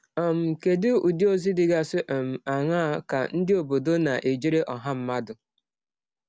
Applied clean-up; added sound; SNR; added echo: none; none; none; none.